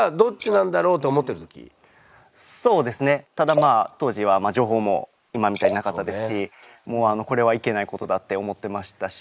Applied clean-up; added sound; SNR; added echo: neural mask model Resemble Enhance denoiser.